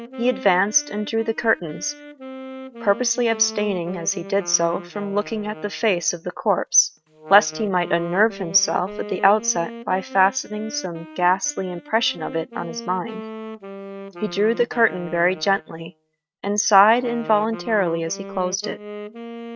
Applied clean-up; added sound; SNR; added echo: neural mask model RNNoise.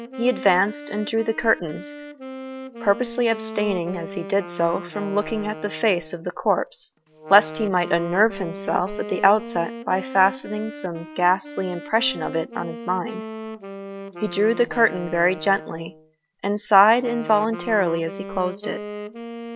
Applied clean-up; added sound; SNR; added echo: none; Wind instrument, woodwind instrument; 13 dB; none.